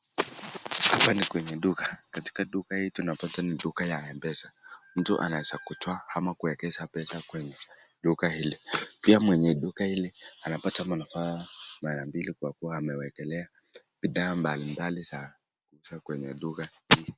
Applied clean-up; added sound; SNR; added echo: none; none; none; none.